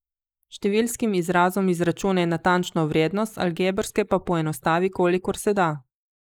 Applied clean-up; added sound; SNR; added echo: neural mask model Resemble Enhance denoiser.